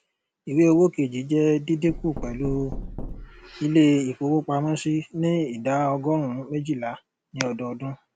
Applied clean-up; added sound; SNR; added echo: none; Knock; 11 dB; none.